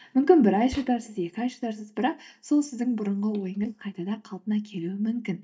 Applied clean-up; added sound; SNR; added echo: neural mask model DeepFilterNet 3.